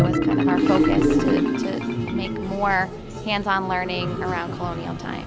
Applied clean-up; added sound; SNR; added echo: none; Marimba, xylophone + Toilet flush; -4 dB; none.